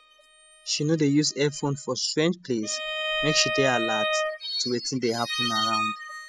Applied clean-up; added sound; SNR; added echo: classical method spectral subtraction.